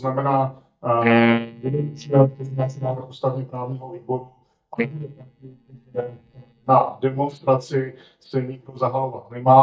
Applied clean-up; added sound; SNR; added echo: neural mask model DeepFilterNet 3.